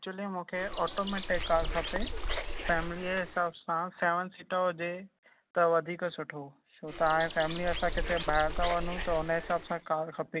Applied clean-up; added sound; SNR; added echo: none; Bird; 3 dB; none.